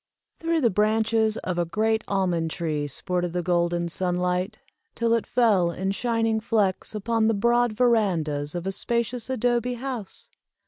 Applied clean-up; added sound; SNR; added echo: none; none; none; none.